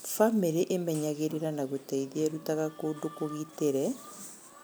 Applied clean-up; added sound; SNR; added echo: none; none; none; none.